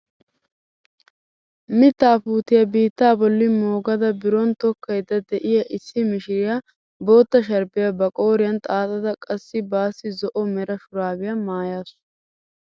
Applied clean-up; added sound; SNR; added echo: none; none; none; none.